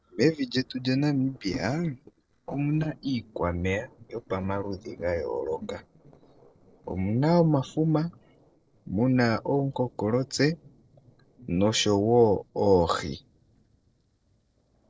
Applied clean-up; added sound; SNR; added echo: neural separator model SepFormer DNS4.